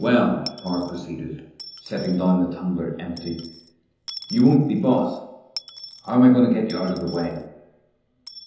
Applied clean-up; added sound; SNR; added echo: none; Coin (dropping) / Dishes, pots, and pans; 20 dB; reverberation time 0.9 s.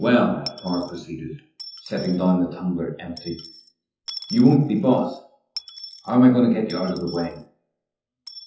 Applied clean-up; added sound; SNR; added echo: classical method WPE with log-MMSE.